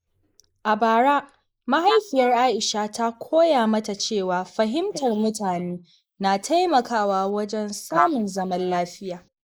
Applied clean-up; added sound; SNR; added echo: neural mask model Resemble Enhance denoiser.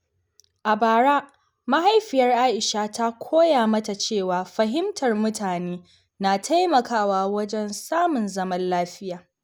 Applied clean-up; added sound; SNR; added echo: none; none; none; none.